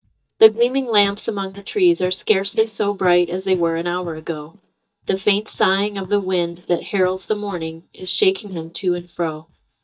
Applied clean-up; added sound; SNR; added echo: neural mask model DeepFilterNet 3.